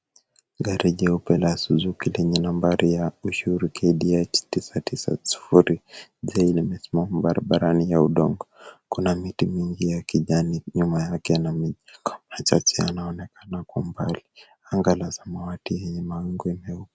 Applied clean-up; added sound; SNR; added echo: none; none; none; none.